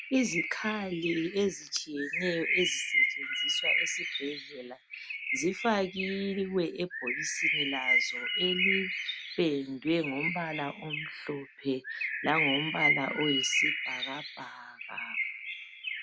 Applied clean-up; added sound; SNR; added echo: none; Bird; -1 dB; none.